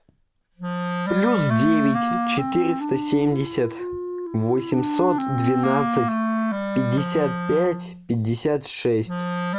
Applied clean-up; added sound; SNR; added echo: none; Wind instrument, woodwind instrument; 3 dB; none.